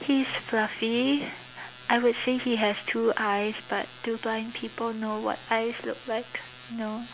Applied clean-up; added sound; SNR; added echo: none; none; none; none.